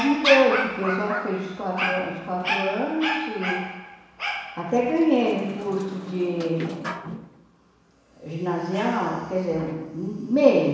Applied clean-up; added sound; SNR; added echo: none; Dog; 7 dB; reverberation time 1.1 s.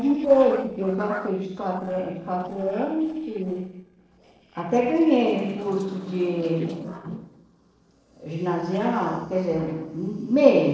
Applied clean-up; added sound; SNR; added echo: neural separator model SepFormer DNS4.